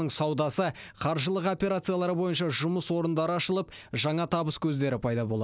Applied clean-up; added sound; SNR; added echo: none; none; none; none.